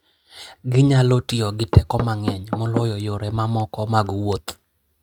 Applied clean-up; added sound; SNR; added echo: neural mask model RNNoise.